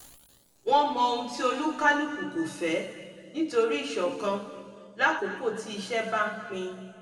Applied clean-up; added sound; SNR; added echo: none; none; none; reverberation time 2.1 s.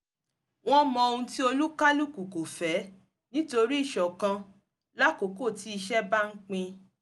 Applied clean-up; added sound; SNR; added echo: none; none; none; none.